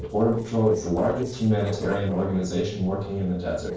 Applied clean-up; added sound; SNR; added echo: neural separator model SepFormer DNS4.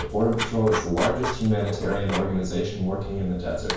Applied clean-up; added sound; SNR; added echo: none; Writing; 8 dB; reverberation time 0.5 s.